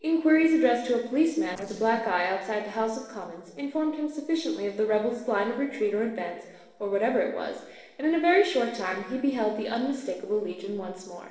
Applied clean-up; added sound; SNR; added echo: neural separator model SepFormer DNS4.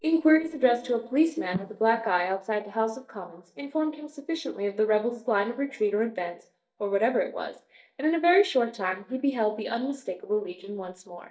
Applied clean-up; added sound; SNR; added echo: neural mask model DeepFilterNet 3.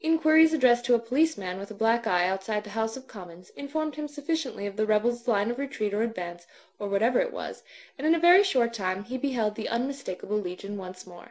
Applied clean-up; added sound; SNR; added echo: none; none; none; none.